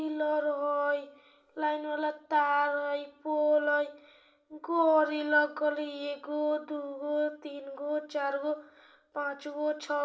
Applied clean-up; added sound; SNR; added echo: none; none; none; reverberation time 0.5 s.